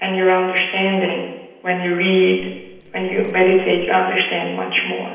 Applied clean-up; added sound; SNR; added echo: neural separator model SepFormer DNS4.